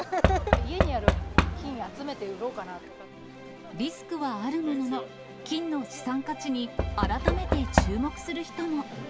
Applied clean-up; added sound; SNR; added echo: none; Knock / Wood; -2 dB; none.